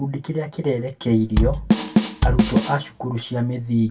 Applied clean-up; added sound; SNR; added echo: none; Drum kit; -3 dB; reverberation time 0.1 s.